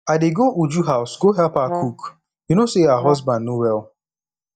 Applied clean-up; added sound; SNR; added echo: neural mask model DeepFilterNet 3.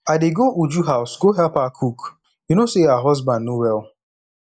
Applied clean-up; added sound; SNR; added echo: neural mask model Resemble Enhance denoiser.